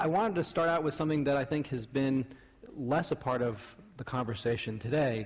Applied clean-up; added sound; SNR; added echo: none; none; none; none.